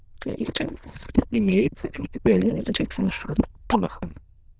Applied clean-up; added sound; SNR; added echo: neural diffusion model UNIVERSE++.